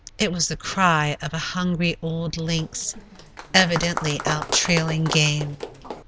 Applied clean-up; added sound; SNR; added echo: none; Applause; 9 dB; none.